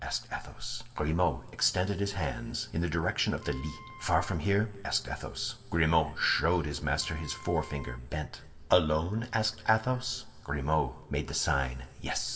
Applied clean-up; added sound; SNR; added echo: none; Wind instrument, woodwind instrument; 19 dB; reverberation time 3.0 s.